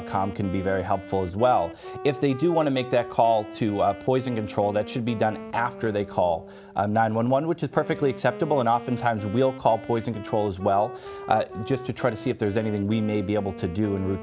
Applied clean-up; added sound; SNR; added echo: none; Wind instrument, woodwind instrument; 14 dB; none.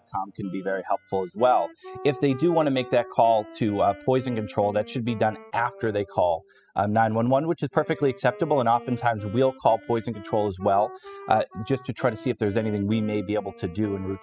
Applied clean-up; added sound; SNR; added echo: classical method spectral subtraction.